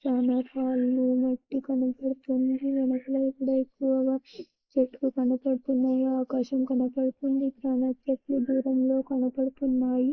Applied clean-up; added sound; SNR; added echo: neural mask model Resemble Enhance denoiser.